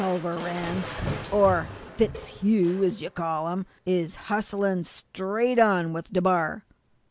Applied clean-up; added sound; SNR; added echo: none; Crushing; 13 dB; none.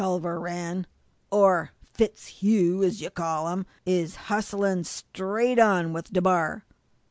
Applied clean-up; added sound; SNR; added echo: none; none; none; none.